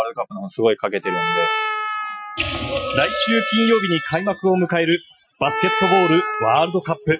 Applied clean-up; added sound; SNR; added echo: classical method Wiener filter.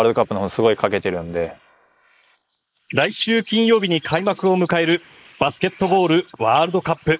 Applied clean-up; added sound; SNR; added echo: neural mask model Resemble Enhance denoiser.